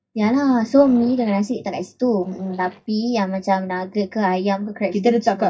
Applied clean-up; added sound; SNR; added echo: neural mask model DeepFilterNet 3.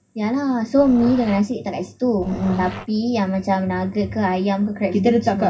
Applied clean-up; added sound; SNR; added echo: none; Growling; 15 dB; reverberation time 0.4 s.